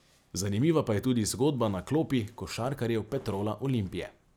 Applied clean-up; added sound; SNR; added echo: none; none; none; none.